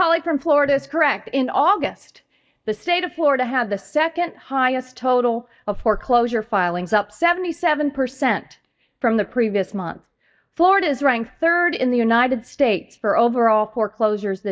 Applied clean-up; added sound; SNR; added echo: neural mask model DeepFilterNet 3.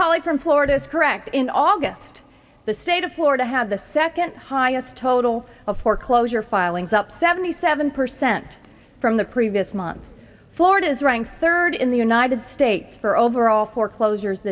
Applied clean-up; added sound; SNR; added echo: none; Squeak; 17 dB; reverberation time 1.1 s.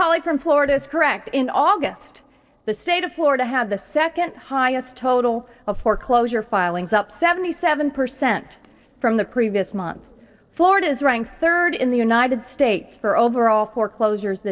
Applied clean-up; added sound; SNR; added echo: neural separator model SepFormer DNS4.